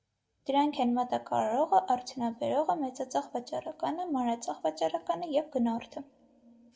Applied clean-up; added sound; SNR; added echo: none; none; none; reverberation time 1.2 s.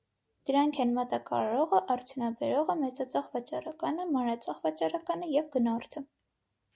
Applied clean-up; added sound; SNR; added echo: none; none; none; none.